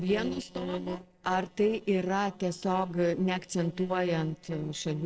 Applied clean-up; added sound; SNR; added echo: neural separator model SepFormer DNS4.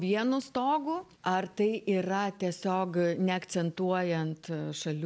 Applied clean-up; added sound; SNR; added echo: none; none; none; none.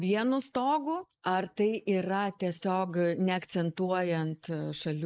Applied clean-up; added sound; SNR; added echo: neural mask model Resemble Enhance denoiser.